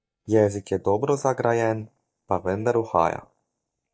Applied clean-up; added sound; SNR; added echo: neural mask model DeepFilterNet 3.